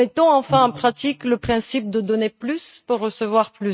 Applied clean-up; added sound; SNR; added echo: neural mask model RNNoise.